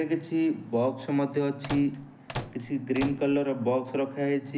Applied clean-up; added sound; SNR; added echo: none; Microwave oven; 10 dB; none.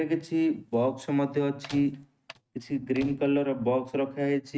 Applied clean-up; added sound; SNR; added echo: neural mask model RNNoise.